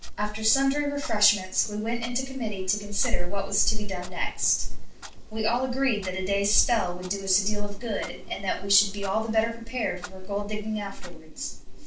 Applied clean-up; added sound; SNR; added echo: neural separator model SepFormer DNS4.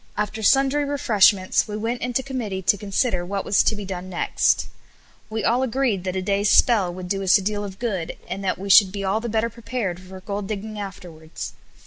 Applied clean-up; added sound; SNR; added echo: none; none; none; none.